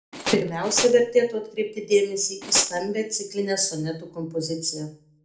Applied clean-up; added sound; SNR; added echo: none; Tools; 7 dB; reverberation time 0.4 s.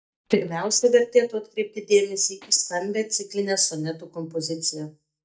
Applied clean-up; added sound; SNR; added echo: neural mask model DeepFilterNet 3.